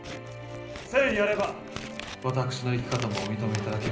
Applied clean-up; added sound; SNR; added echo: none; Scissors; 12 dB; reverberation time 0.5 s.